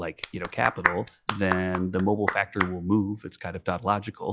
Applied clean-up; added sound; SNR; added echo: classical method log-MMSE.